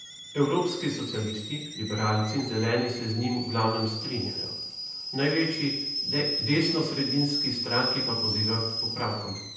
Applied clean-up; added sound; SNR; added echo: none; Boiling / Alarm; 5 dB; reverberation time 0.9 s.